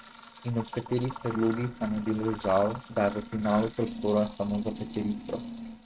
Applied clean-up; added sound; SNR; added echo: neural mask model RNNoise.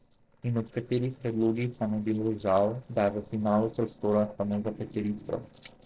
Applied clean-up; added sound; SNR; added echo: neural separator model SepFormer DNS4.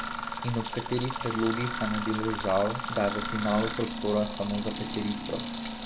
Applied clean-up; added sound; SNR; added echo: none; Sink (filling or washing) / Water tap, faucet + Mechanisms; 4 dB; none.